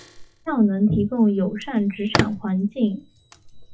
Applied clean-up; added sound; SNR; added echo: classical method WPE with log-MMSE.